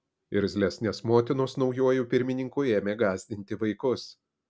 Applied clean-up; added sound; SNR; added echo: none; none; none; none.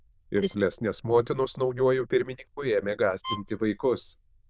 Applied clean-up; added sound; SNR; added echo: neural diffusion model UNIVERSE++.